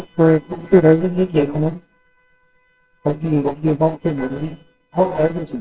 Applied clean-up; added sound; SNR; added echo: neural separator model SepFormer WHAMR!.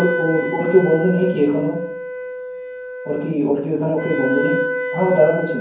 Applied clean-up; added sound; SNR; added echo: none; Wind instrument, woodwind instrument; 6 dB; reverberation time 0.9 s.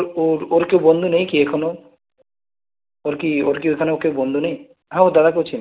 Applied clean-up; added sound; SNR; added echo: none; none; none; none.